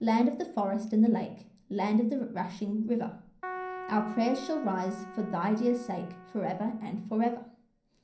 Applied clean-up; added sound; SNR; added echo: none; Keyboard (musical); 13 dB; reverberation time 0.6 s.